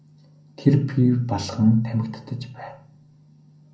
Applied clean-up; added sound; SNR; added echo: none; none; none; reverberation time 0.6 s.